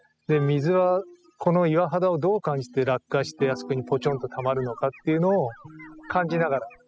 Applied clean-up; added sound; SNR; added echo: classical method spectral subtraction.